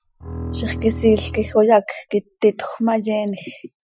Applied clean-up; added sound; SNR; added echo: classical method Wiener filter.